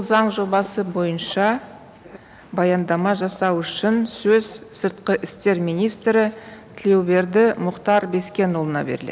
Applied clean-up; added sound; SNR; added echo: none; none; none; none.